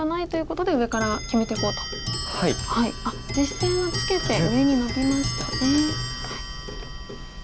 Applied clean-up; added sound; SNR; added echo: none; Clock; 5 dB; none.